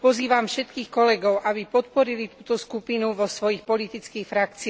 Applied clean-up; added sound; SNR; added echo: none; none; none; none.